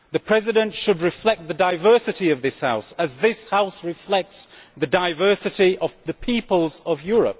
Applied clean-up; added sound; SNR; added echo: none; none; none; none.